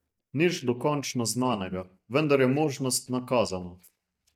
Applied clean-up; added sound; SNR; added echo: neural mask model DeepFilterNet 3.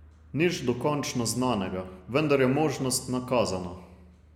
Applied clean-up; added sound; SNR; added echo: none; none; none; none.